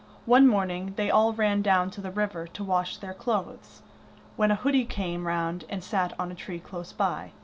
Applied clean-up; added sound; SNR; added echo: none; none; none; none.